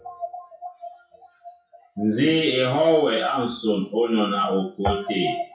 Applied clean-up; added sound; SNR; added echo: classical method WPE with log-MMSE.